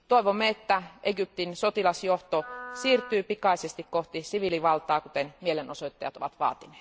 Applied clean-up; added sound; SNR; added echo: none; Wind instrument, woodwind instrument; 16 dB; none.